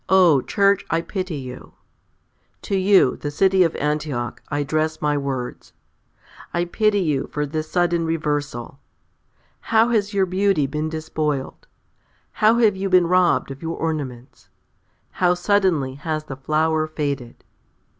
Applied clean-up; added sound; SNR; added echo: none; none; none; none.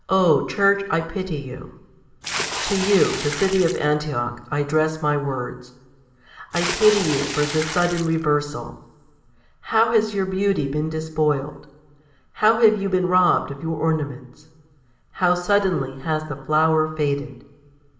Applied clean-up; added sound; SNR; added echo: none; Water / Splash, splatter; 6 dB; reverberation time 1.7 s.